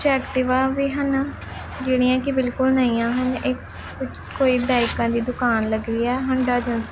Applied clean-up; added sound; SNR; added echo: none; Truck; 13 dB; none.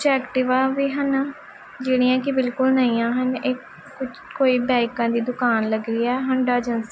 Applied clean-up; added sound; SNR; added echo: none; none; none; none.